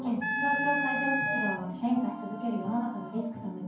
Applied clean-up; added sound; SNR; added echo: none; Wind instrument, woodwind instrument; 0 dB; reverberation time 0.9 s.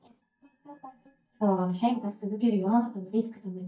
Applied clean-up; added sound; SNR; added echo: neural mask model DeepFilterNet 3.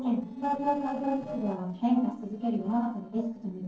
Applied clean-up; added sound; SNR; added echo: neural separator model SepFormer DNS4.